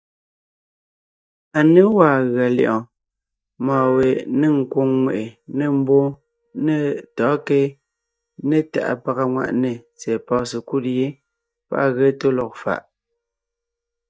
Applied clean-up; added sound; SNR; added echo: neural mask model DeepFilterNet 3.